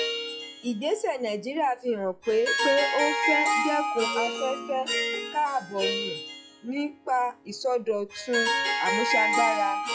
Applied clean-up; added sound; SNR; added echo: classical method log-MMSE.